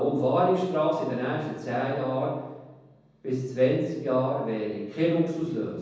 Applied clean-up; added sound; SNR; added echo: none; none; none; reverberation time 1.1 s.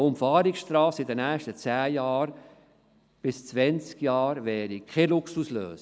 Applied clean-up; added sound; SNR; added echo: none; none; none; none.